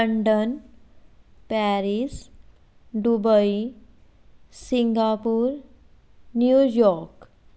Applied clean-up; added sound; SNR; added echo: none; none; none; none.